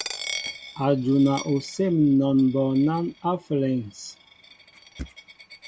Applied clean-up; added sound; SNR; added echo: none; Coin (dropping); 16 dB; none.